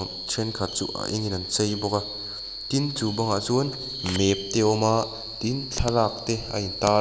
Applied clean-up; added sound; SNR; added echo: none; none; none; none.